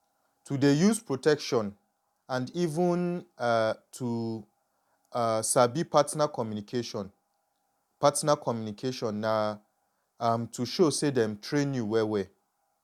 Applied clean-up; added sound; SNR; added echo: none; none; none; none.